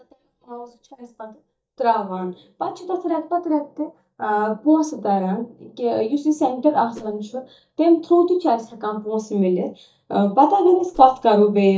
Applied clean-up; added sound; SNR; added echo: neural mask model DeepFilterNet 3.